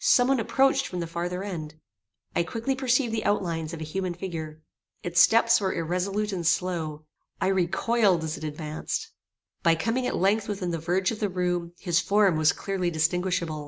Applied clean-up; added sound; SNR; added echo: none; none; none; none.